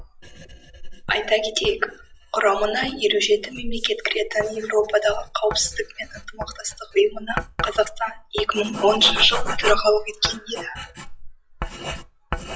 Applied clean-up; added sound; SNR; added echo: classical method log-MMSE.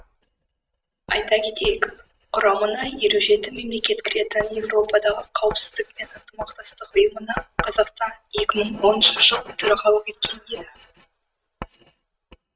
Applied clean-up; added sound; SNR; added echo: neural mask model RNNoise.